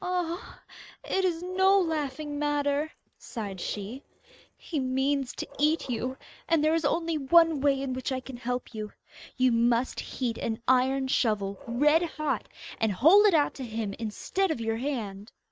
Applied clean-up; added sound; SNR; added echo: neural mask model RNNoise.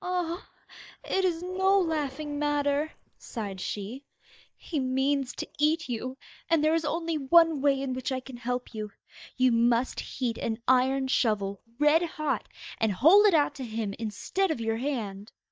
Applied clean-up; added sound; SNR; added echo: neural mask model DeepFilterNet 3.